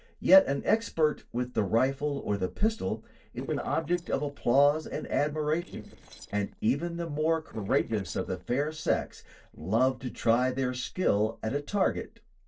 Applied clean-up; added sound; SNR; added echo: neural separator model SepFormer DNS4.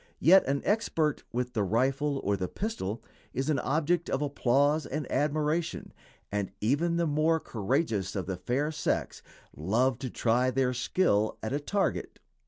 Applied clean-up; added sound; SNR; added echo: none; none; none; none.